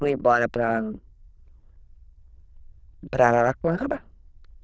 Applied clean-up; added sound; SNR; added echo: neural diffusion model UNIVERSE++.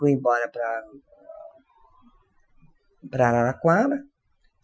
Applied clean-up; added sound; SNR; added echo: classical method Wiener filter.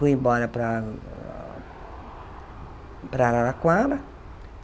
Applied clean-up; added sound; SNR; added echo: none; Aircraft; 15 dB; none.